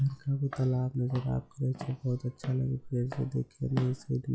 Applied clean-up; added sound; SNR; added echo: classical method log-MMSE.